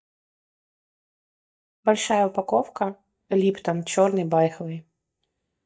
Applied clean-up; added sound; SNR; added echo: neural mask model DeepFilterNet 3.